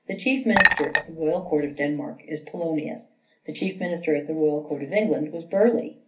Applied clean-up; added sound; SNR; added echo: none; Chink, clink; -1 dB; reverberation time 0.3 s.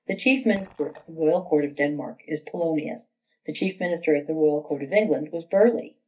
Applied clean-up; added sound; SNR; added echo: neural mask model DeepFilterNet 3.